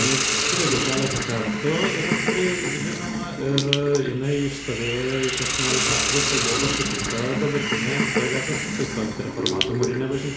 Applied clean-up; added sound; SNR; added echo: none; Hiss; -1 dB; reverberation time 0.6 s.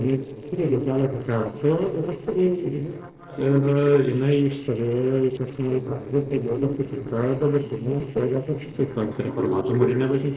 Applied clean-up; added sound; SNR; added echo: neural separator model SepFormer DNS4.